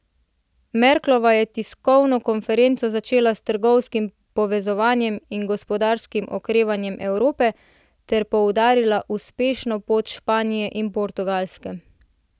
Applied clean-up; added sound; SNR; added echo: none; none; none; none.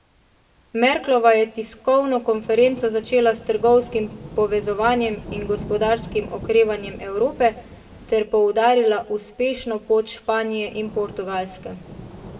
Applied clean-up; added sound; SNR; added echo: none; Rain / Thunderstorm; 18 dB; reverberation time 0.6 s.